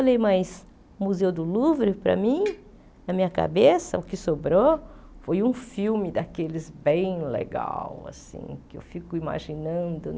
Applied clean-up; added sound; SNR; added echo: none; none; none; none.